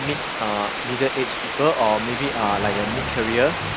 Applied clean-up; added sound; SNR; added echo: none; Water; 3 dB; none.